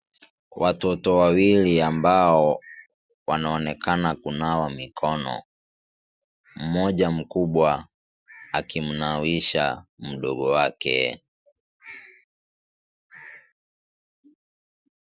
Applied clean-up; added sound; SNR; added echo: none; none; none; none.